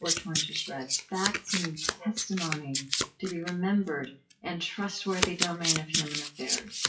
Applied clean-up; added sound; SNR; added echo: classical method WPE with log-MMSE.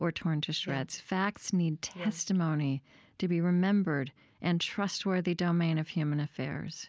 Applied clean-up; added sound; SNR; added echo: none; none; none; none.